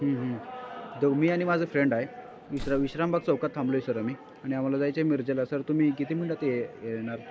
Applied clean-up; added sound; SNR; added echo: none; Slam; 13 dB; none.